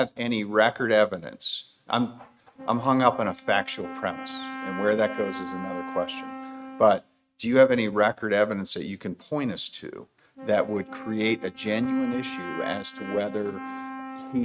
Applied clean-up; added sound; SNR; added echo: neural mask model RNNoise.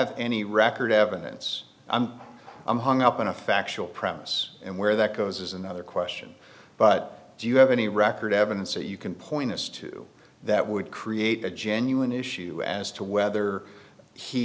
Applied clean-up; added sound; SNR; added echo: none; none; none; none.